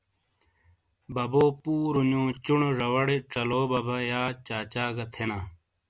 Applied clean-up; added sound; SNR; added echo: none; none; none; none.